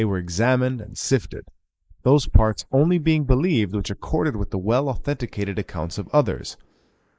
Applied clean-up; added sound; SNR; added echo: neural mask model Resemble Enhance denoiser.